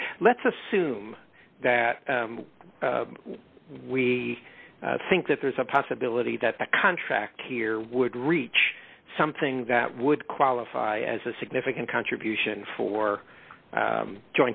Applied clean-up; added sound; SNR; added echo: none; none; none; none.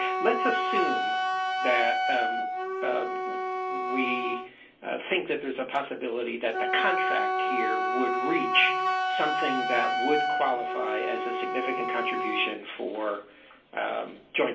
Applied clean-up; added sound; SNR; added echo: none; Wind instrument, woodwind instrument; -1 dB; reverberation time 0.3 s.